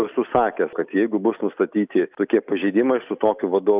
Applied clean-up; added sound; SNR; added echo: none; none; none; none.